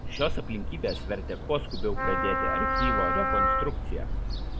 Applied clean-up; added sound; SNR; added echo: none; Wind instrument, woodwind instrument + Gull, seagull / Fowl; -5 dB; none.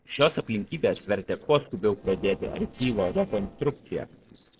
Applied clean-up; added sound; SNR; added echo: neural separator model SepFormer DNS4.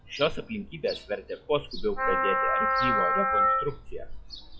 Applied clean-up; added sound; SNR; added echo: classical method log-MMSE.